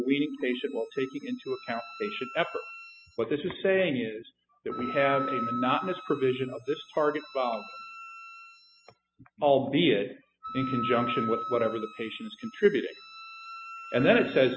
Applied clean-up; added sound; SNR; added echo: classical method spectral subtraction.